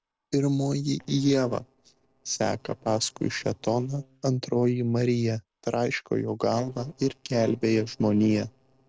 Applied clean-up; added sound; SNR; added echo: neural separator model SepFormer DNS4.